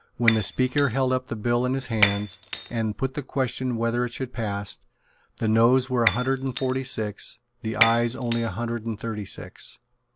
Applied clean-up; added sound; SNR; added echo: none; Shatter; 5 dB; none.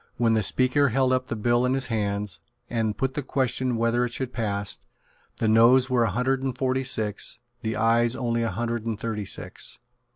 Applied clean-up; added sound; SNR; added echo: none; none; none; none.